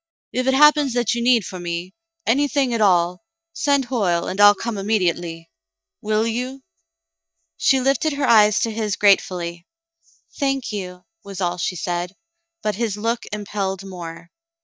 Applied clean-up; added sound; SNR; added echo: neural mask model DeepFilterNet 3.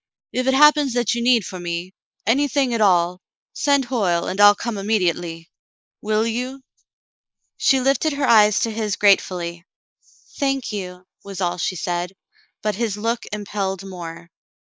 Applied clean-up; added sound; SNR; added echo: neural mask model Resemble Enhance denoiser.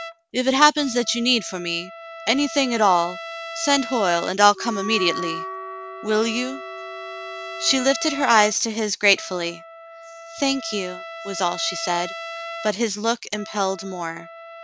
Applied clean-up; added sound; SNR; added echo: none; Wind instrument, woodwind instrument + Trumpet; 12 dB; none.